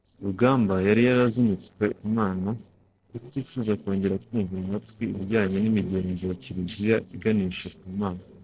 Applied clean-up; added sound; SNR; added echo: neural separator model SepFormer DNS4.